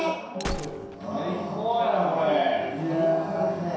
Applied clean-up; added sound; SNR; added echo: none; Gunshot, gunfire; 15 dB; reverberation time 0.7 s.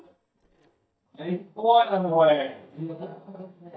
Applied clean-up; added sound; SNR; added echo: neural mask model DeepFilterNet 3.